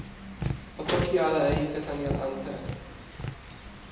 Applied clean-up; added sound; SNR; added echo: none; Tap; 3 dB; reverberation time 1.0 s.